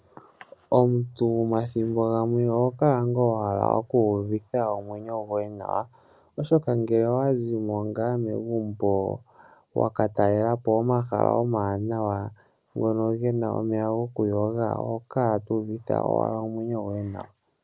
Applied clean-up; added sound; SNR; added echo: none; none; none; none.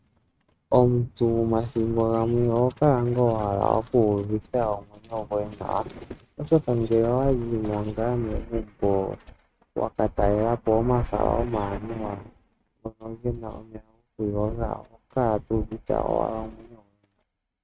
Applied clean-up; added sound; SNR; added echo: neural mask model RNNoise.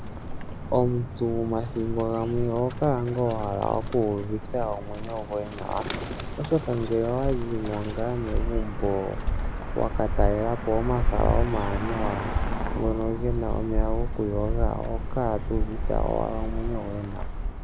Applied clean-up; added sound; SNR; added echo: none; Bird; 0 dB; none.